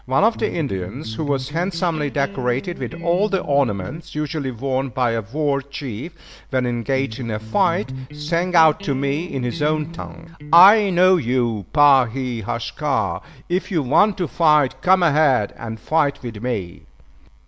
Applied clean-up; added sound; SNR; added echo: none; Electric guitar; 13 dB; none.